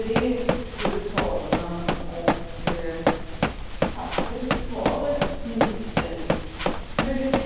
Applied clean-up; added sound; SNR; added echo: none; Run; -4 dB; reverberation time 1.2 s.